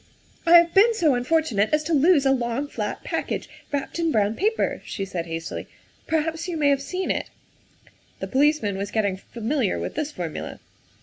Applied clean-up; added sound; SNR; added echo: none; none; none; none.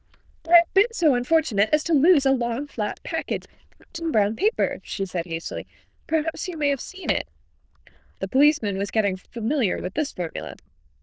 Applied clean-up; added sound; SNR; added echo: neural diffusion model UNIVERSE++.